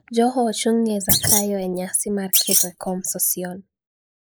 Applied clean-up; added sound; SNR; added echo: neural mask model Resemble Enhance denoiser.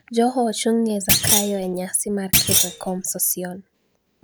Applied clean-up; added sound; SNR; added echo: none; Thump, thud; -2 dB; none.